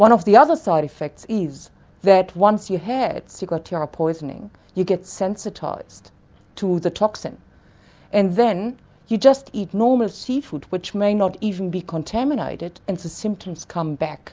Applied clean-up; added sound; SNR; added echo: none; none; none; none.